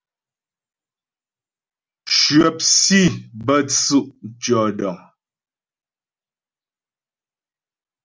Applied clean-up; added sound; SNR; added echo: none; none; none; none.